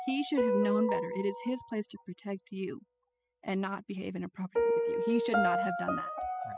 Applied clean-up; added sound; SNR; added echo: classical method spectral subtraction.